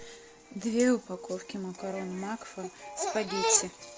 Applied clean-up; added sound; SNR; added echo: none; none; none; none.